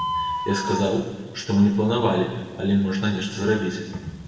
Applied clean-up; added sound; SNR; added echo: none; Bird; 10 dB; reverberation time 1.2 s.